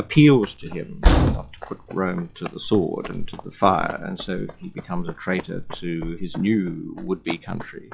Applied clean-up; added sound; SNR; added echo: classical method log-MMSE.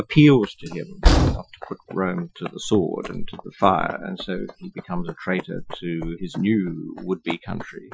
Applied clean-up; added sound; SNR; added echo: classical method Wiener filter.